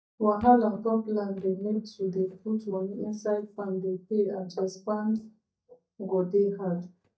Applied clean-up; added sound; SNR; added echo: neural mask model DeepFilterNet 3.